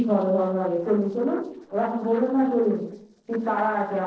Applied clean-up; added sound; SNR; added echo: neural separator model SepFormer DNS4.